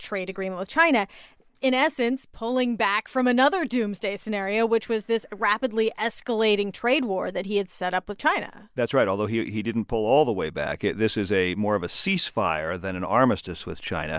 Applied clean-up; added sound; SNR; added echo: none; none; none; none.